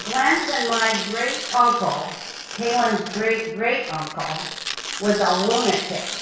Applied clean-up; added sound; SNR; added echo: none; Tearing; 8 dB; reverberation time 0.6 s.